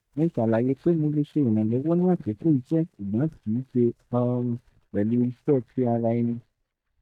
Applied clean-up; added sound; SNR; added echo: neural mask model DeepFilterNet 3.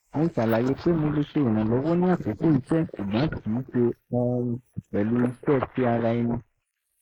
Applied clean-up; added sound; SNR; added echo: neural mask model Resemble Enhance denoiser.